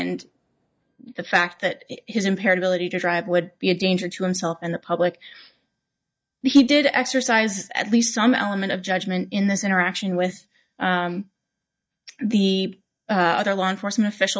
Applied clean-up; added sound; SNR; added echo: neural mask model DeepFilterNet 3.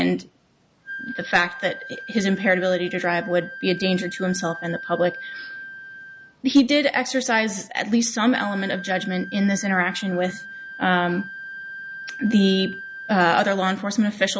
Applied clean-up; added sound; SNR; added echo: none; Wind instrument, woodwind instrument; 14 dB; none.